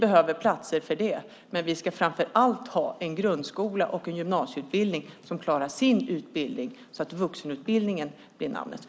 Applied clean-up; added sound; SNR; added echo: none; none; none; none.